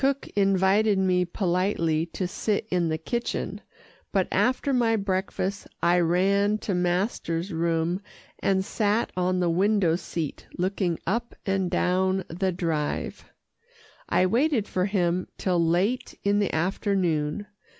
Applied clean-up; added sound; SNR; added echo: none; none; none; none.